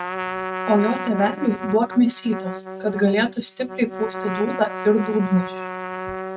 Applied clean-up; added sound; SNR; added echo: neural mask model RNNoise.